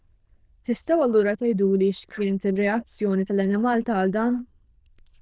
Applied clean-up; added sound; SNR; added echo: neural diffusion model UNIVERSE++.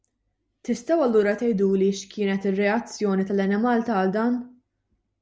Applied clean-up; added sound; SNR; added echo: none; none; none; none.